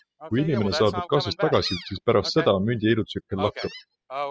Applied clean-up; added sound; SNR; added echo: classical method spectral subtraction.